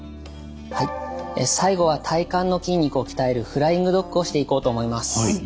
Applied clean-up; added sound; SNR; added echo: none; Brass instrument; 20 dB; none.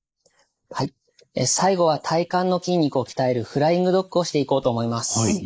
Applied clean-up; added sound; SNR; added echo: neural mask model Resemble Enhance denoiser.